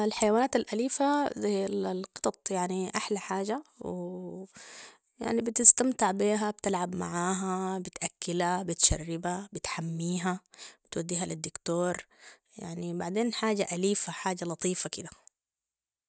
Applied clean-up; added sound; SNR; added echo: none; none; none; none.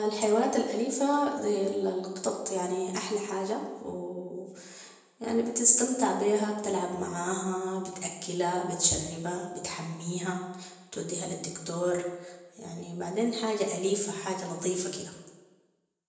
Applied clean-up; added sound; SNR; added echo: none; none; none; reverberation time 1.0 s.